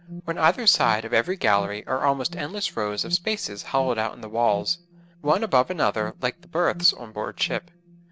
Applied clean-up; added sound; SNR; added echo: none; Alarm; 16 dB; none.